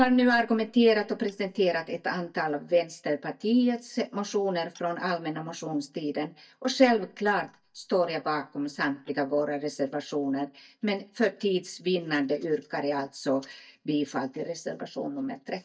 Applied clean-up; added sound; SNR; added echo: neural mask model DeepFilterNet 3.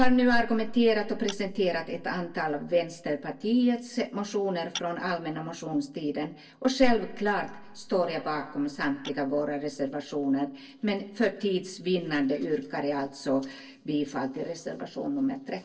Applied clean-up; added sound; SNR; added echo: neural separator model SepFormer DNS4.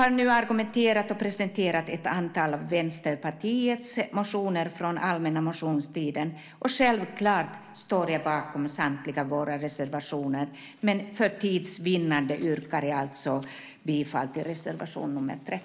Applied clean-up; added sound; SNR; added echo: none; none; none; none.